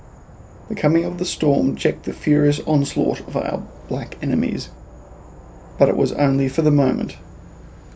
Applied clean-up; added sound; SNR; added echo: none; Insect / Frog; 20 dB; none.